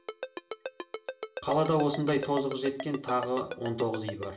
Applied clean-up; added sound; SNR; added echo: none; Ringtone; 9 dB; reverberation time 0.6 s.